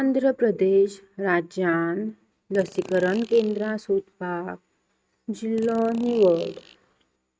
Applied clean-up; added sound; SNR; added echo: neural mask model RNNoise.